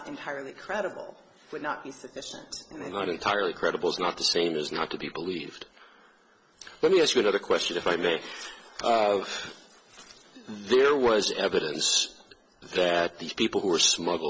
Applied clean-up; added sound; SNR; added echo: none; none; none; none.